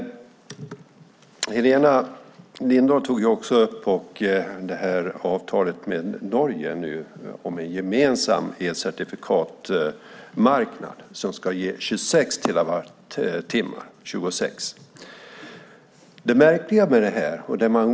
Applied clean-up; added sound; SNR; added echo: none; none; none; none.